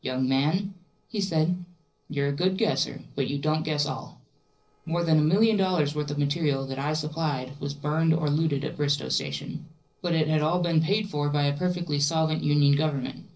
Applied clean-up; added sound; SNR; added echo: neural separator model SepFormer DNS4.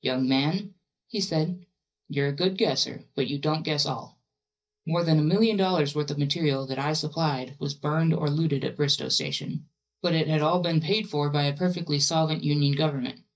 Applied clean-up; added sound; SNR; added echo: neural mask model DeepFilterNet 3.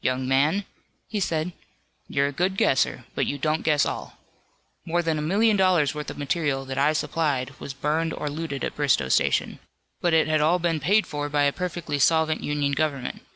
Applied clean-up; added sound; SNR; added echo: none; none; none; none.